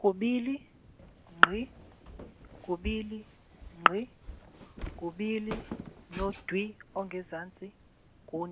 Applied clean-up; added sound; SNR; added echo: none; Walk, footsteps; 13 dB; none.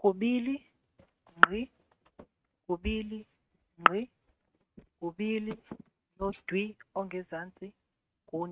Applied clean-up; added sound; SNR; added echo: neural mask model RNNoise.